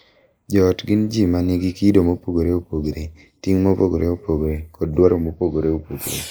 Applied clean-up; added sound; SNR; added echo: neural mask model Resemble Enhance denoiser.